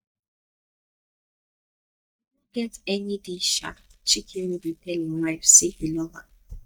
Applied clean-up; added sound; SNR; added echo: neural mask model DeepFilterNet 3.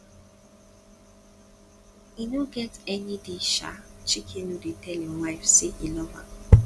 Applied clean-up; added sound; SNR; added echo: none; none; none; none.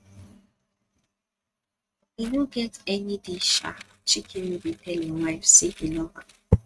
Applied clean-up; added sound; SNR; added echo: neural mask model RNNoise.